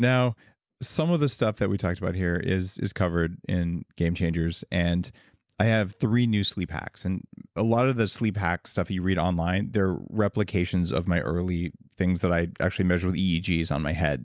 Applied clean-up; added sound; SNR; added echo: none; none; none; none.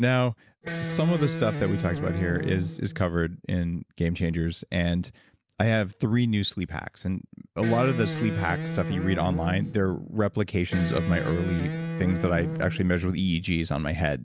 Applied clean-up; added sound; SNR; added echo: none; Electric guitar; 5 dB; none.